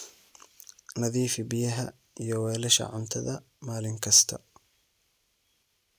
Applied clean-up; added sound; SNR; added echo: none; none; none; none.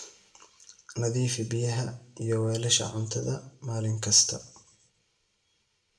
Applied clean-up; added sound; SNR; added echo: none; none; none; reverberation time 0.5 s.